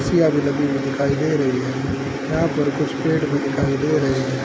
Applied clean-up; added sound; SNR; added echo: none; none; none; none.